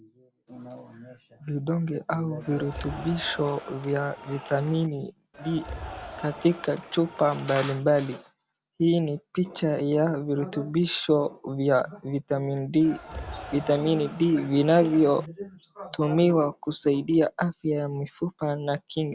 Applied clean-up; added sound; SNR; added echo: none; Cheering; 14 dB; none.